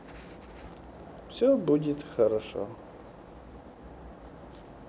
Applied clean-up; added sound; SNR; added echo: none; none; none; none.